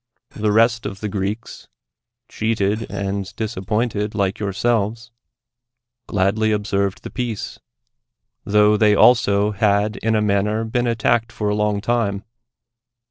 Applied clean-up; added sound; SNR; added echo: neural separator model SepFormer DNS4.